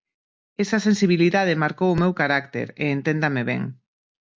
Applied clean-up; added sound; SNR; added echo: none; none; none; none.